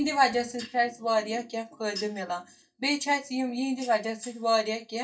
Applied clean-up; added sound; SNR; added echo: neural mask model DeepFilterNet 3.